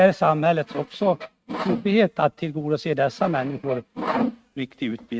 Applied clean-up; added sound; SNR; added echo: neural mask model RNNoise.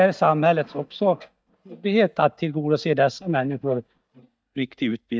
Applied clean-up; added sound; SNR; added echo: neural mask model DeepFilterNet 3.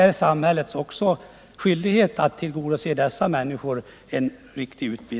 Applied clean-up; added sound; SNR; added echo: none; none; none; none.